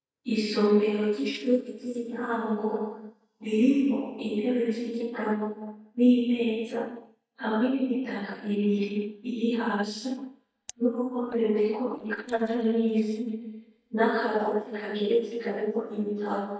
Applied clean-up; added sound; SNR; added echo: neural mask model DeepFilterNet 3.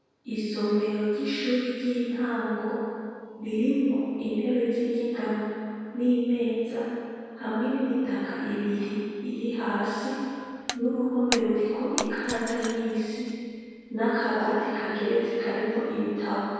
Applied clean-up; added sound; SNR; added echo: none; Shatter; 10 dB; reverberation time 2.2 s.